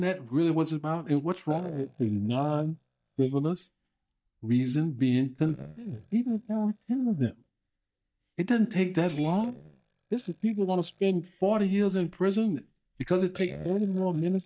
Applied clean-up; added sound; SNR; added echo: neural mask model DeepFilterNet 3.